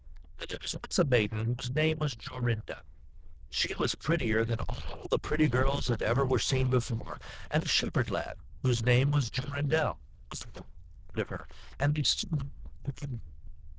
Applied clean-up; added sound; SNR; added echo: neural diffusion model UNIVERSE++.